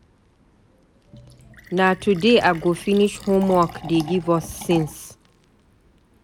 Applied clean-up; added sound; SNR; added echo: none; Fill (with liquid); 18 dB; none.